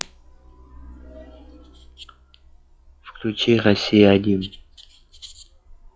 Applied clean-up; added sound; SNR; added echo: classical method log-MMSE.